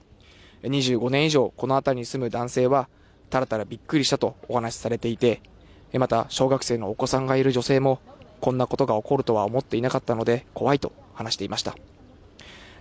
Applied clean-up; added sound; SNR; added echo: none; none; none; none.